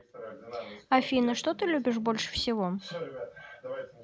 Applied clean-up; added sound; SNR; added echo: none; none; none; none.